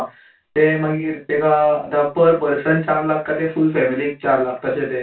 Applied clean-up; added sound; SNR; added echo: none; none; none; reverberation time 0.2 s.